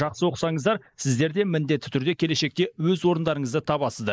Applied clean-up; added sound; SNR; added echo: neural mask model Resemble Enhance denoiser.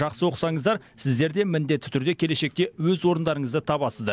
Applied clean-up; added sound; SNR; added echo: none; none; none; none.